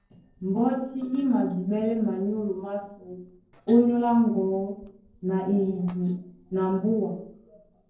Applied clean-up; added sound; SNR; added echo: neural separator model SepFormer DNS4.